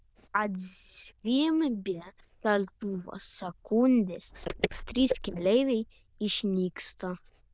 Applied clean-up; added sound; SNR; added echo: neural diffusion model UNIVERSE++.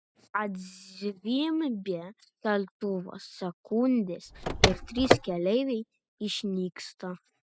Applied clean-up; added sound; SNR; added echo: classical method spectral subtraction.